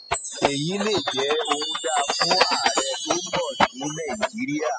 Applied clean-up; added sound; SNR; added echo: classical method spectral subtraction.